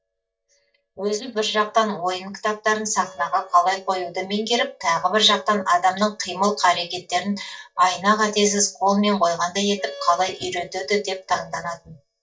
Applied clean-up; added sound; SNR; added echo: neural mask model DeepFilterNet 3.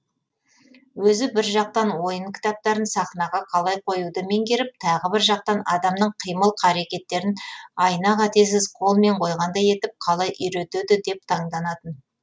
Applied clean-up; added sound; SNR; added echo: none; none; none; none.